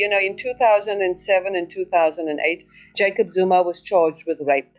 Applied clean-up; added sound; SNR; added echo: classical method log-MMSE.